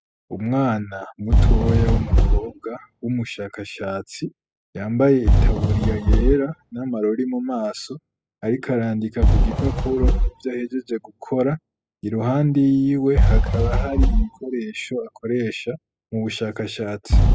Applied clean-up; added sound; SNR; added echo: classical method spectral subtraction.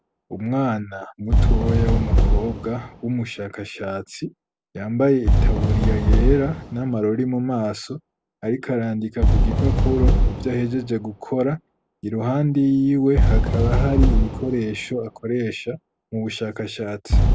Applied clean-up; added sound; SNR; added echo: none; Fireworks; -3 dB; none.